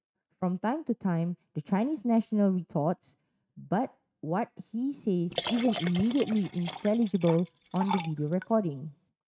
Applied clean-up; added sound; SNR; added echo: neural mask model RNNoise.